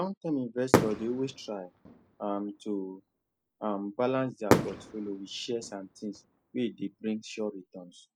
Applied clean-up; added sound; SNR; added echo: none; Fireworks; 0 dB; none.